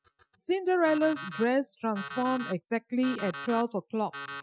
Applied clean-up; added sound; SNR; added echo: classical method Wiener filter.